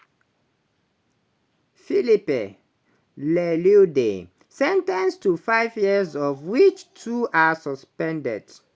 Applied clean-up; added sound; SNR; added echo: none; none; none; none.